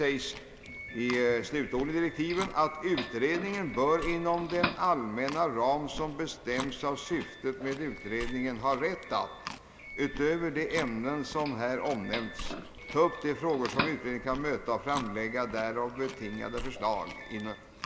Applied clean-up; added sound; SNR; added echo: none; Chewing, mastication + Doorbell; 10 dB; none.